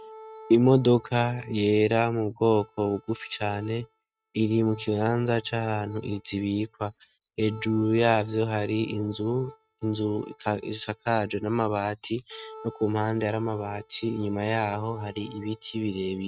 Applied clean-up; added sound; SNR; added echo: neural mask model RNNoise.